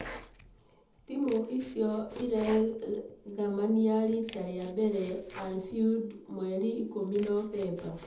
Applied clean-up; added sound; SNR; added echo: none; Domestic sounds, home sounds; 18 dB; reverberation time 0.7 s.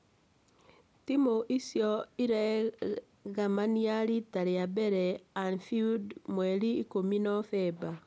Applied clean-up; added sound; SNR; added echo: none; none; none; none.